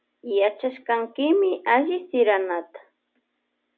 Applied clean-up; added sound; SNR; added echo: none; none; none; none.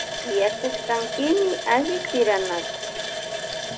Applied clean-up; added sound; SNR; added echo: none; Water tap, faucet; 5 dB; none.